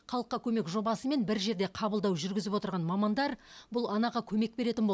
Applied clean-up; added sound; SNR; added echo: none; none; none; none.